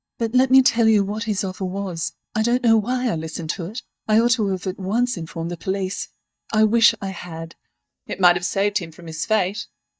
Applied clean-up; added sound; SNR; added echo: neural mask model DeepFilterNet 3.